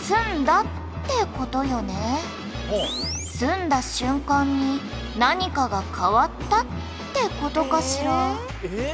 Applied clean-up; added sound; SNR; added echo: none; none; none; none.